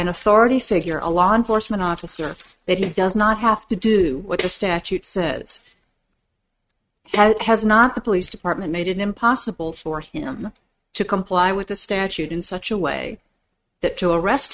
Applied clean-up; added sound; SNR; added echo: neural mask model RNNoise.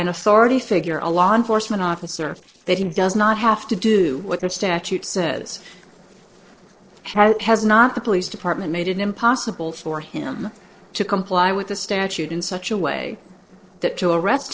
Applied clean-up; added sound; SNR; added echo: neural separator model SepFormer DNS4.